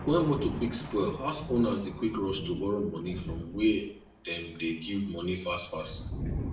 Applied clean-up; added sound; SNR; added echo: none; Thunder; 8 dB; reverberation time 0.6 s.